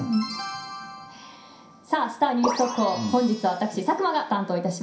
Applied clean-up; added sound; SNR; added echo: none; none; none; reverberation time 0.5 s.